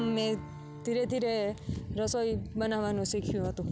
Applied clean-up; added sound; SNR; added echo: none; Strum; 16 dB; none.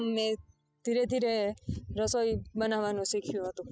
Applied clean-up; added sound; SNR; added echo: classical method spectral subtraction.